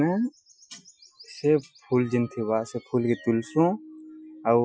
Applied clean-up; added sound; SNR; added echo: classical method Wiener filter.